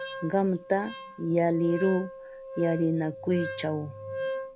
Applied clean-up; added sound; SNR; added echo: none; Wind instrument, woodwind instrument; 10 dB; none.